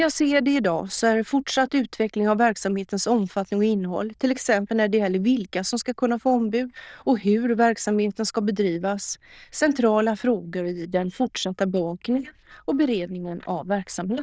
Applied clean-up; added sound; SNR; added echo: neural diffusion model UNIVERSE++.